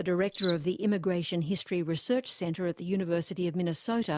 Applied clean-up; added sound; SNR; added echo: neural mask model Resemble Enhance denoiser.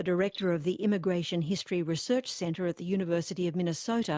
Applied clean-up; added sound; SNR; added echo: neural mask model DeepFilterNet 3.